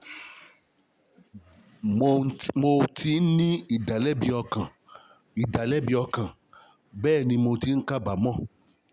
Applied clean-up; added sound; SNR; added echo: none; none; none; none.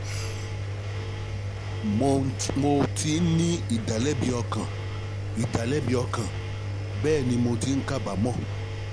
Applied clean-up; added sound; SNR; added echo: none; Engine; 3 dB; none.